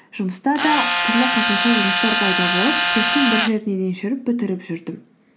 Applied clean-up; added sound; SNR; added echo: none; Tools; -2 dB; none.